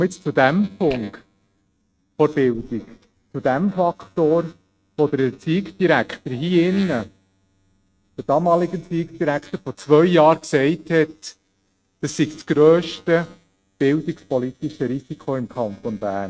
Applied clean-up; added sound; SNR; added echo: neural mask model RNNoise.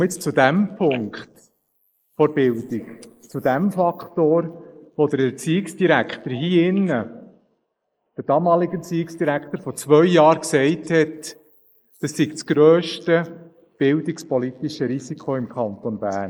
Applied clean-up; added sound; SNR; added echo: neural mask model Resemble Enhance denoiser.